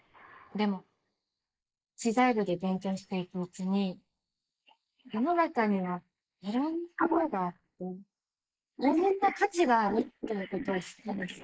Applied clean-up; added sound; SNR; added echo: neural mask model Resemble Enhance denoiser.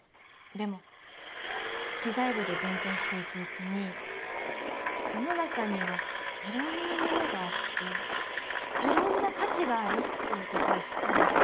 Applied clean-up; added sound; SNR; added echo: none; Engine; -4 dB; none.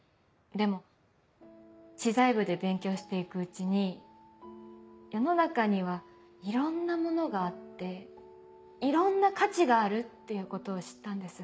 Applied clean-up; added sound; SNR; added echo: none; none; none; none.